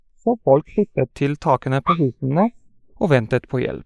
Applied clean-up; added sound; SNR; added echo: neural mask model Resemble Enhance denoiser.